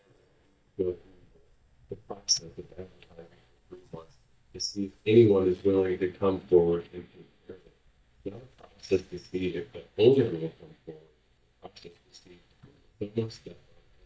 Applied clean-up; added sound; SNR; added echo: neural mask model DeepFilterNet 3.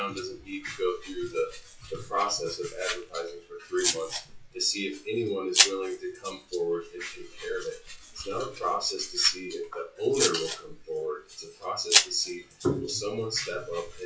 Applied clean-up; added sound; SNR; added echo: classical method WPE with log-MMSE.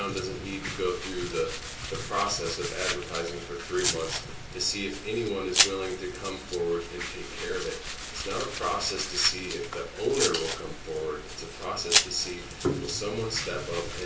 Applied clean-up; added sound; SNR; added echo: none; Domestic sounds, home sounds; 2 dB; reverberation time 1.5 s.